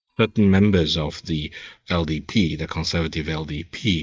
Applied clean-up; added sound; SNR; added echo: neural mask model DeepFilterNet 3.